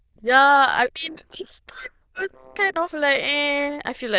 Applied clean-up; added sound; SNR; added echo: neural diffusion model UNIVERSE++.